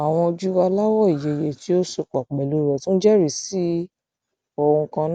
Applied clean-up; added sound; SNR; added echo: none; none; none; none.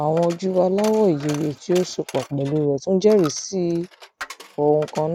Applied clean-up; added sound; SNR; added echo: none; Coin (dropping); 19 dB; none.